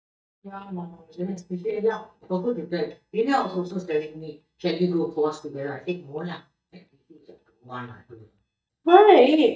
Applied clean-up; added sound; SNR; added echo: neural mask model DeepFilterNet 3.